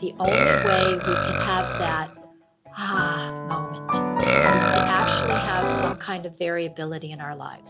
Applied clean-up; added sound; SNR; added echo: none; Piano + Burping, eructation; -4 dB; none.